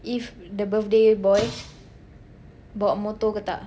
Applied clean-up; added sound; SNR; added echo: none; Explosion; 16 dB; none.